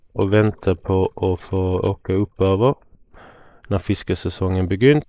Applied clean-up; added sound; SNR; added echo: neural mask model Resemble Enhance denoiser.